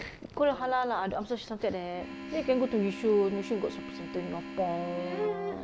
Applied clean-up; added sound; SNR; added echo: none; Organ; 10 dB; none.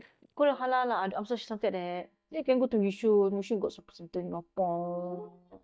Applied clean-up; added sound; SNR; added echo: neural mask model DeepFilterNet 3.